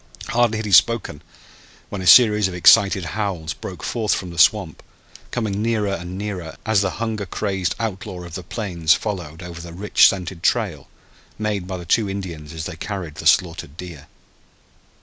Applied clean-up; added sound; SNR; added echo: none; none; none; none.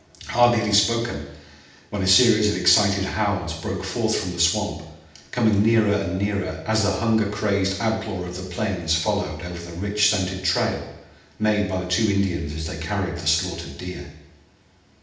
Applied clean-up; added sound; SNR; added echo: none; none; none; reverberation time 0.8 s.